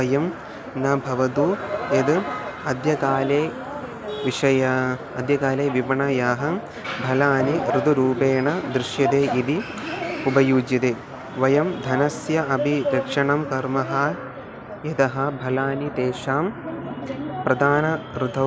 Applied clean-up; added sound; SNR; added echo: none; none; none; none.